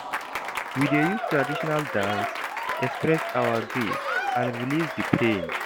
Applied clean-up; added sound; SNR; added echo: none; Applause / Crowd; 2 dB; none.